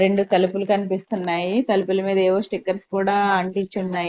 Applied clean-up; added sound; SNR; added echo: neural mask model Resemble Enhance denoiser.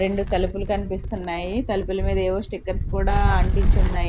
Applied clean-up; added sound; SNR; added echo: none; Wind; -3 dB; none.